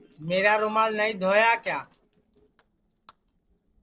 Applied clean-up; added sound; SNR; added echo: neural separator model SepFormer DNS4.